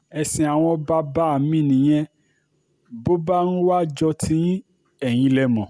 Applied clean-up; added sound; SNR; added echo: none; none; none; none.